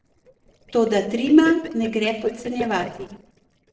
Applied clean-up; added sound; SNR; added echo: neural separator model SepFormer DNS4.